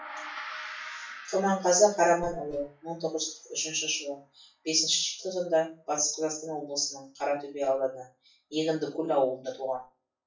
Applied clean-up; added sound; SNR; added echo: classical method WPE with log-MMSE.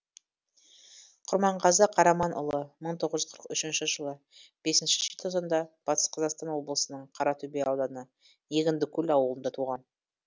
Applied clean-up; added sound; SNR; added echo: none; none; none; none.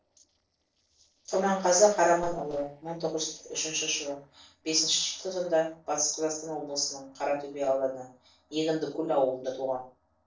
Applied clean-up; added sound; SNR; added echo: neural separator model SepFormer DNS4.